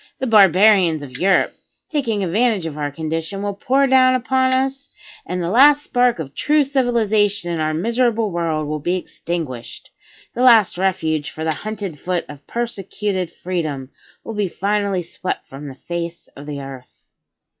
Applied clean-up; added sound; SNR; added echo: classical method log-MMSE.